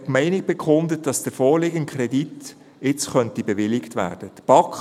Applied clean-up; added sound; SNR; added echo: none; none; none; none.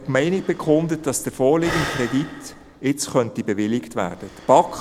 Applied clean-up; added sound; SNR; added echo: none; Breathing; 14 dB; none.